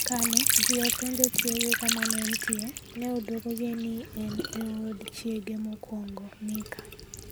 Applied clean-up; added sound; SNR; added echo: none; Trickle, dribble / Sink (filling or washing); -2 dB; none.